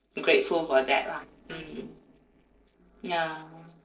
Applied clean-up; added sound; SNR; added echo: neural separator model SepFormer DNS4.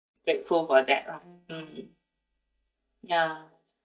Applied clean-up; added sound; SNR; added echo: neural mask model DeepFilterNet 3.